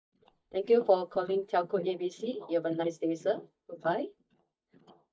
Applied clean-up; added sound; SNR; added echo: neural mask model DeepFilterNet 3.